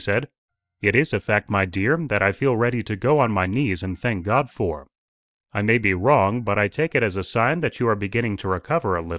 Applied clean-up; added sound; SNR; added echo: neural mask model DeepFilterNet 3.